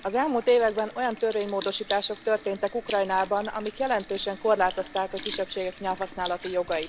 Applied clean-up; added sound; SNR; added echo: none; Sink (filling or washing) / Liquid; 13 dB; none.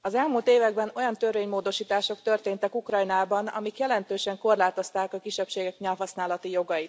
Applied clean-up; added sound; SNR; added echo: none; none; none; none.